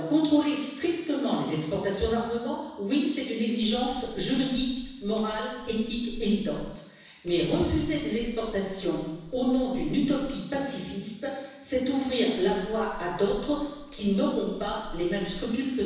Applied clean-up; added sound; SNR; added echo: none; Hammer; 15 dB; reverberation time 1.1 s.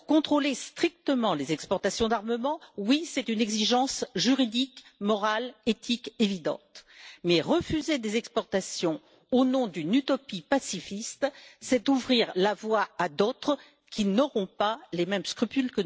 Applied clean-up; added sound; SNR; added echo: none; none; none; none.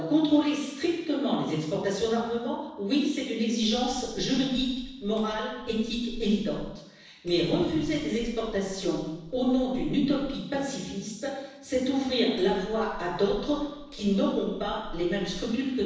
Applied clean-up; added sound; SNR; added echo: neural separator model SepFormer DNS4.